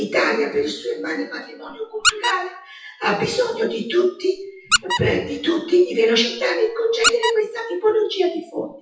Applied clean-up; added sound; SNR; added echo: classical method WPE with log-MMSE.